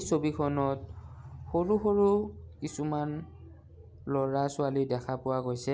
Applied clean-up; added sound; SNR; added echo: none; none; none; none.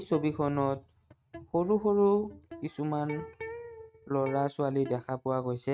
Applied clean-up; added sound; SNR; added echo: neural mask model RNNoise.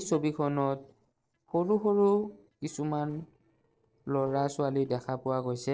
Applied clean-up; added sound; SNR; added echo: neural separator model SepFormer DNS4.